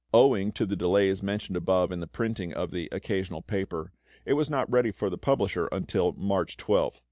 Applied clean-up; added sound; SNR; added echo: none; none; none; none.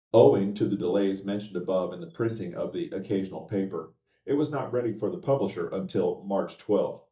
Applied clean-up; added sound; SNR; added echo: neural mask model DeepFilterNet 3.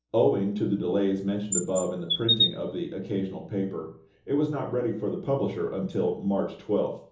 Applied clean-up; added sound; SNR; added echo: none; Chirp, tweet; 1 dB; reverberation time 1.2 s.